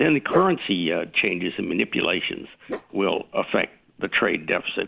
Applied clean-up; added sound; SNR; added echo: neural separator model SepFormer DNS4.